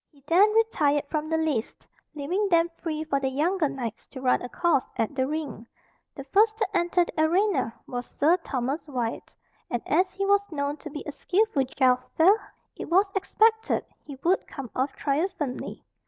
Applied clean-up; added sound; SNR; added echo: none; none; none; none.